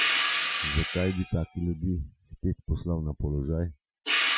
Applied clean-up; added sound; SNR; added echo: classical method Wiener filter.